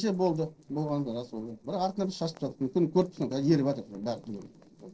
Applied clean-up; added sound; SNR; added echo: neural separator model SepFormer DNS4.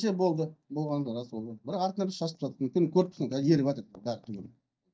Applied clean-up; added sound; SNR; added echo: neural mask model DeepFilterNet 3.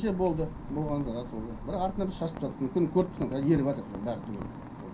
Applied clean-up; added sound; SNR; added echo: none; Rain; 12 dB; reverberation time 0.3 s.